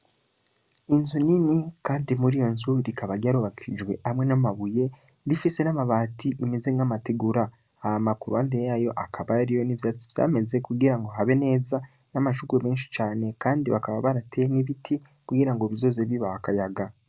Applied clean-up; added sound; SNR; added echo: none; none; none; none.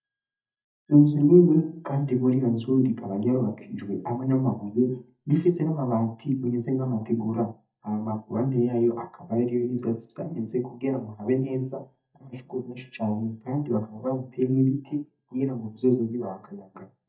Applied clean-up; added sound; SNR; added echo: neural mask model DeepFilterNet 3.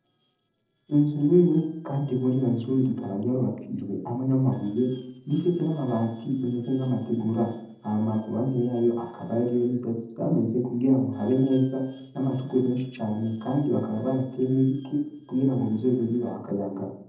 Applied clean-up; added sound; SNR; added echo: neural separator model SepFormer DNS4.